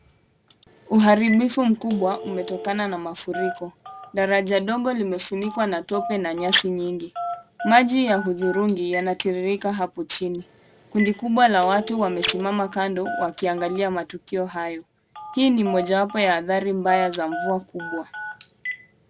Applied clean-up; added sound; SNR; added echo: none; Telephone; 13 dB; none.